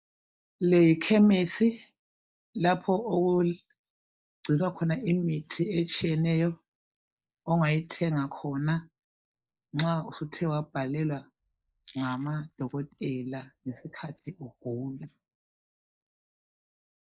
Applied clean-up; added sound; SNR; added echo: neural mask model DeepFilterNet 3.